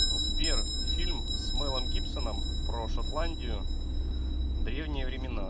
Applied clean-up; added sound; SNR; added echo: none; Bell; 8 dB; none.